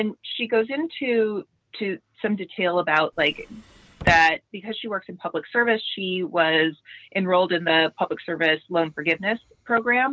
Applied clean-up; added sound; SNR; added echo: none; Drawer open or close; 10 dB; none.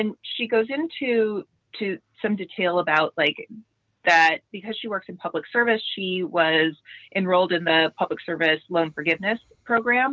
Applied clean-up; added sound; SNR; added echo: none; none; none; none.